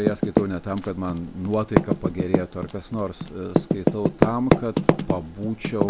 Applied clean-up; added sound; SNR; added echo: none; Typing; -4 dB; none.